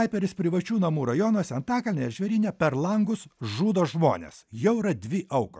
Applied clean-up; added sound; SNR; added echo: none; none; none; none.